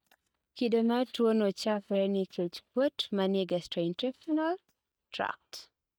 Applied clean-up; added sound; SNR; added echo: neural mask model DeepFilterNet 3.